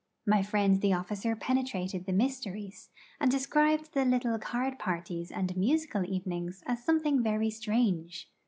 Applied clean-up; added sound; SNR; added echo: none; none; none; none.